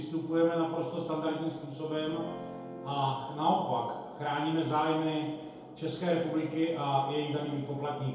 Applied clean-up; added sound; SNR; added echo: none; Guitar; 18 dB; reverberation time 1.9 s.